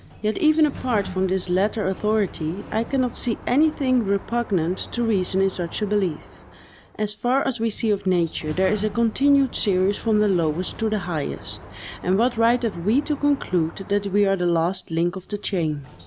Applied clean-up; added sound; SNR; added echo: none; Sliding door; 17 dB; none.